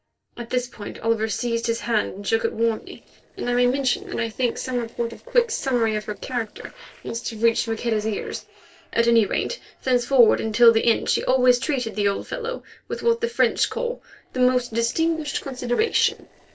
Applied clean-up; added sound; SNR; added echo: neural separator model SepFormer DNS4.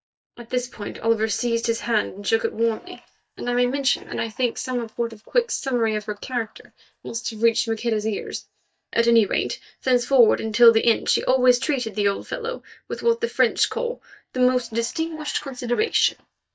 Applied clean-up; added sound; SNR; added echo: neural mask model DeepFilterNet 3.